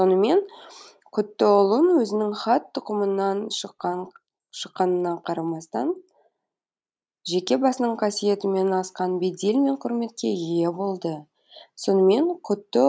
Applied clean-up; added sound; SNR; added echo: neural mask model Resemble Enhance denoiser.